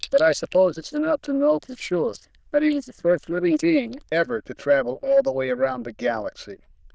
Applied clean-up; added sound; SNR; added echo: neural diffusion model UNIVERSE++.